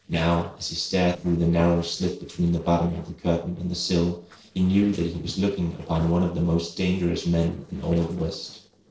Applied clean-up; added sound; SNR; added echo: neural separator model SepFormer DNS4.